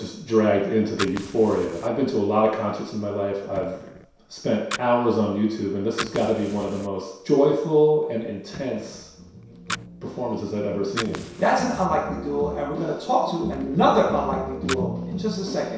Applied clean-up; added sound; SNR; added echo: none; Fire; 16 dB; reverberation time 0.7 s.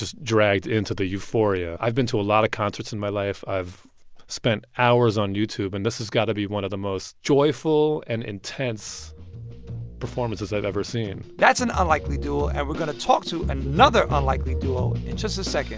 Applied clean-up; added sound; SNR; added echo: none; none; none; none.